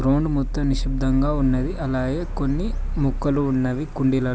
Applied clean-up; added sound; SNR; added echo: none; none; none; none.